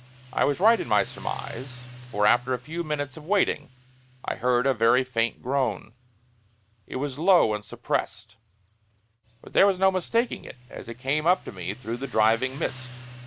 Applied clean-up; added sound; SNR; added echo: none; Motorcycle; 20 dB; none.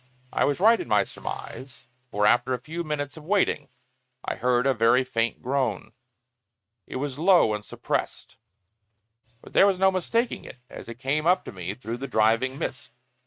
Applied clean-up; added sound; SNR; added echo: neural mask model RNNoise.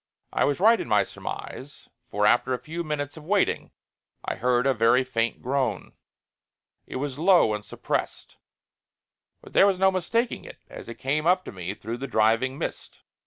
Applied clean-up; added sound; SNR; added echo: none; none; none; none.